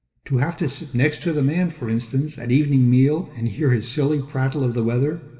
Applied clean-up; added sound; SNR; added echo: none; none; none; reverberation time 1.4 s.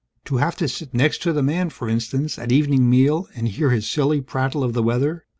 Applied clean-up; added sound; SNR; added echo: none; none; none; none.